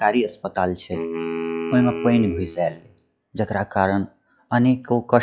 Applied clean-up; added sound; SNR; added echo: classical method log-MMSE.